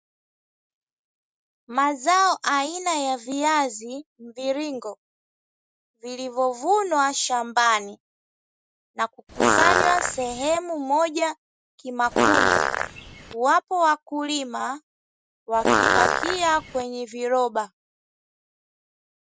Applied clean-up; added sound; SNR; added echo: none; Fart; -3 dB; none.